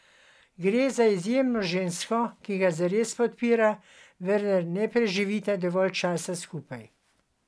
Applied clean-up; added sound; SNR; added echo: none; none; none; none.